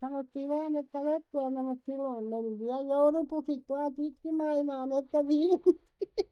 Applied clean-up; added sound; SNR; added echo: neural mask model DeepFilterNet 3.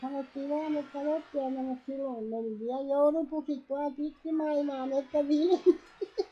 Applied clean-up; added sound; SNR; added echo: classical method log-MMSE.